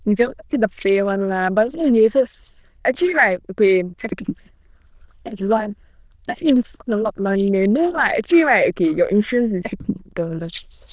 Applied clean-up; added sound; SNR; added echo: neural diffusion model UNIVERSE++.